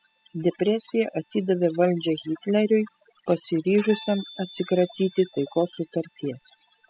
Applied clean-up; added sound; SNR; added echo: classical method spectral subtraction.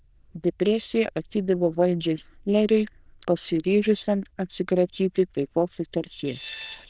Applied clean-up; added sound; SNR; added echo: neural diffusion model UNIVERSE++.